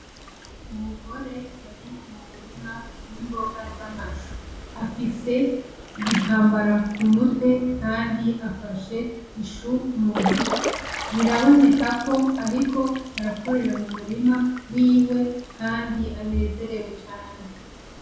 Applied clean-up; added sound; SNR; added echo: none; Drip / Trickle, dribble / Water / Splash, splatter; 11 dB; reverberation time 0.5 s.